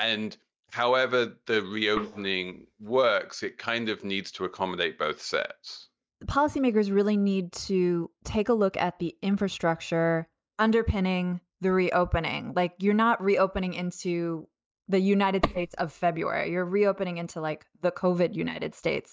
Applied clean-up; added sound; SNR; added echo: neural mask model DeepFilterNet 3.